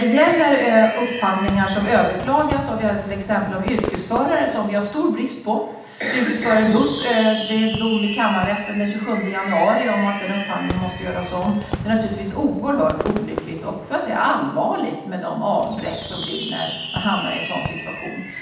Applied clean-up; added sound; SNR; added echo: none; Fireworks; 10 dB; reverberation time 0.8 s.